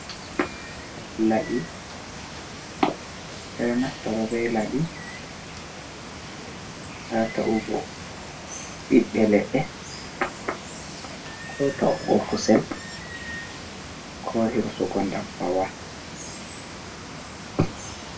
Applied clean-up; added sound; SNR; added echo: none; Water; 10 dB; reverberation time 0.2 s.